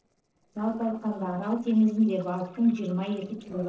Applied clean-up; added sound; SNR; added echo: neural separator model SepFormer DNS4.